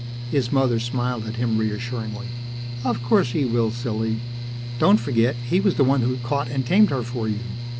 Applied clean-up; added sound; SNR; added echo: none; Mechanical fan; 6 dB; none.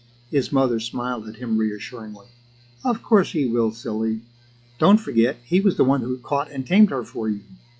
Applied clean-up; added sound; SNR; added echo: classical method log-MMSE.